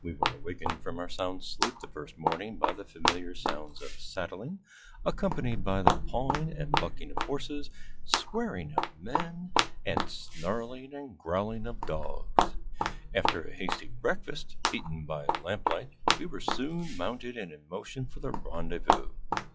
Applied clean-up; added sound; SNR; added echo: classical method log-MMSE.